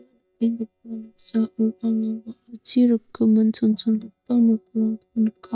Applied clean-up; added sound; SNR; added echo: neural mask model DeepFilterNet 3.